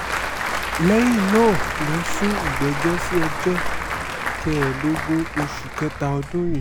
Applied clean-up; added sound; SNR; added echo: none; Applause / Crowd; 2 dB; none.